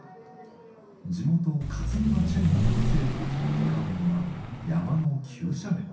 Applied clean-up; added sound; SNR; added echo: none; Vehicle; -2 dB; reverberation time 0.6 s.